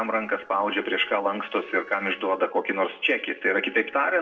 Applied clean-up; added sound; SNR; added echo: neural separator model SepFormer DNS4.